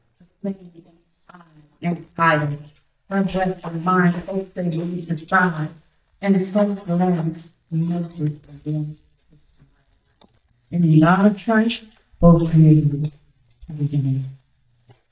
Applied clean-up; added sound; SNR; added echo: neural mask model DeepFilterNet 3.